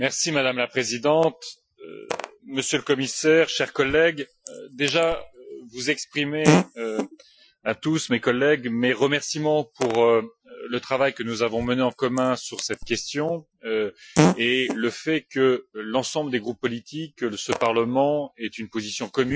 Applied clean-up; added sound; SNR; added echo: classical method Wiener filter.